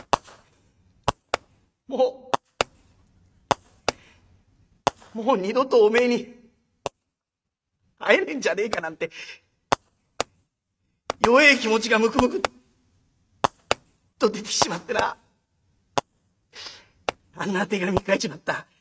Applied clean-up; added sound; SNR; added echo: neural mask model RNNoise.